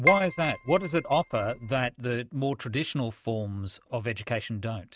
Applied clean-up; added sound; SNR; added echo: neural mask model RNNoise.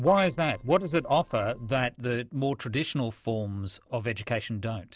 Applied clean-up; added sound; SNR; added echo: neural separator model SepFormer DNS4.